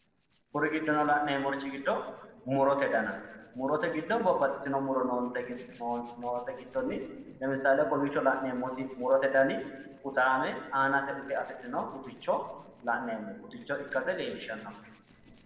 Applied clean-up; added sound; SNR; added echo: neural separator model SepFormer DNS4.